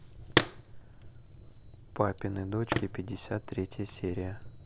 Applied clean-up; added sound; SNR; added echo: none; Fire; 1 dB; none.